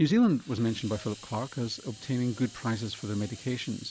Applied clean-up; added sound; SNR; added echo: none; Hiss; 20 dB; none.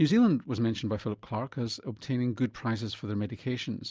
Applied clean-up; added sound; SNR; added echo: none; none; none; none.